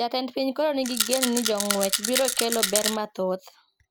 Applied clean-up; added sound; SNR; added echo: none; Rattle; 1 dB; none.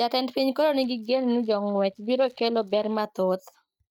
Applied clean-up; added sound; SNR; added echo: neural mask model DeepFilterNet 3.